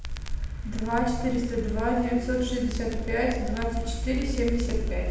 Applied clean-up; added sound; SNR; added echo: none; Crackle; 8 dB; reverberation time 0.7 s.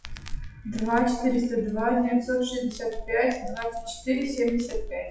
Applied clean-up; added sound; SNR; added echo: classical method WPE with log-MMSE.